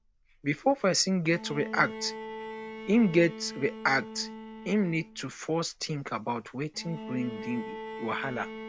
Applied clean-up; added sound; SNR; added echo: none; Bowed string instrument; 12 dB; none.